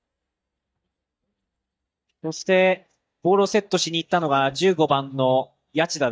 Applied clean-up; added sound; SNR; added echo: neural mask model DeepFilterNet 3.